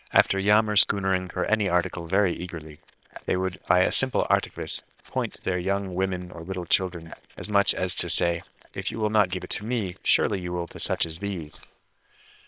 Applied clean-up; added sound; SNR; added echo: neural separator model SepFormer WHAM!.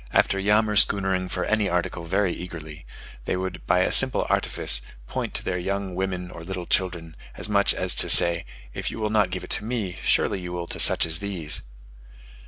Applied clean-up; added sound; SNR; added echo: none; none; none; none.